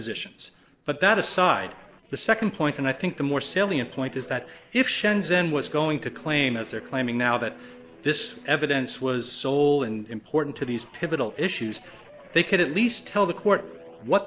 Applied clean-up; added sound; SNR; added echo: neural separator model SepFormer DNS4.